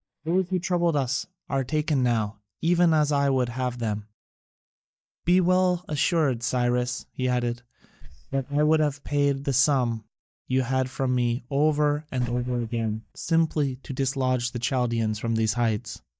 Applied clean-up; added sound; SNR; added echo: neural mask model DeepFilterNet 3.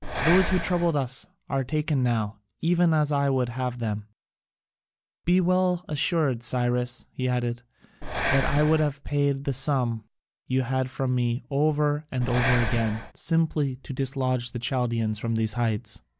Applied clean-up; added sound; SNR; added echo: none; Breathing; 5 dB; none.